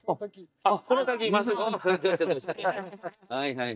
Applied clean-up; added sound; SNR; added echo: neural mask model DeepFilterNet 3.